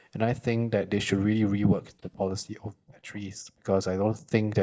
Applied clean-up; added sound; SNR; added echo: neural mask model DeepFilterNet 3.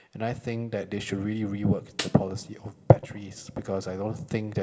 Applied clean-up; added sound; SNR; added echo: none; Snare drum; 11 dB; reverberation time 1.0 s.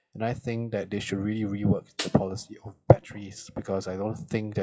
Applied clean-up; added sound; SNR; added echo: classical method WPE with log-MMSE.